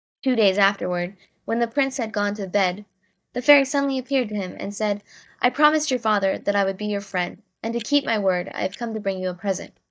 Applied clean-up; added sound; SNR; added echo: neural mask model DeepFilterNet 3.